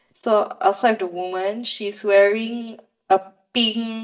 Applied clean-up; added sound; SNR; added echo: neural mask model DeepFilterNet 3.